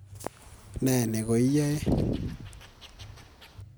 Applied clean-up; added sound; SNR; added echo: none; Wild animals; 19 dB; none.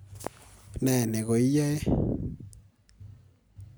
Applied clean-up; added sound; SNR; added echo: none; none; none; none.